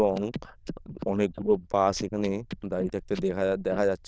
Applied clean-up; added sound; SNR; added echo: neural diffusion model UNIVERSE++.